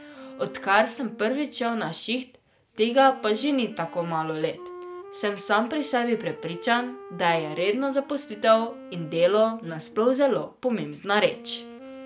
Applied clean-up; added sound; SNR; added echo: none; Wind instrument, woodwind instrument; 17 dB; none.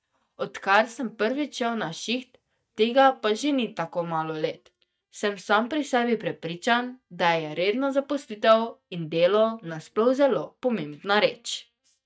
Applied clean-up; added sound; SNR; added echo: neural mask model DeepFilterNet 3.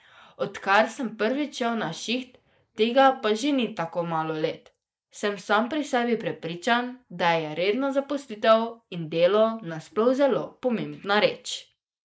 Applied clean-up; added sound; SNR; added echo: neural mask model Resemble Enhance denoiser.